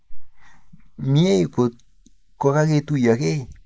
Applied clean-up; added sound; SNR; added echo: neural mask model Resemble Enhance denoiser.